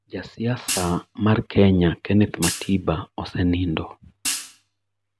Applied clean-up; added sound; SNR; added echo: none; Hi-hat; 4 dB; none.